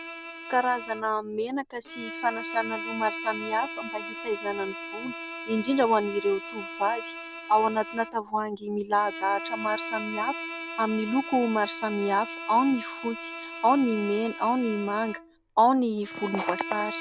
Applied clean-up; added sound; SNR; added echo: none; Bowed string instrument; 10 dB; none.